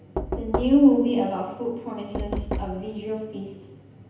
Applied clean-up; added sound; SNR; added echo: none; Knock; 9 dB; reverberation time 0.9 s.